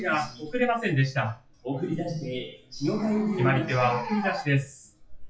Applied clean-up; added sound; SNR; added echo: classical method WPE with log-MMSE.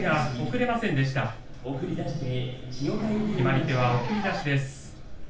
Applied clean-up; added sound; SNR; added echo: none; Zipper (clothing); 15 dB; reverberation time 0.3 s.